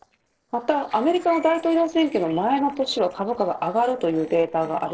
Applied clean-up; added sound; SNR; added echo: neural separator model SepFormer DNS4.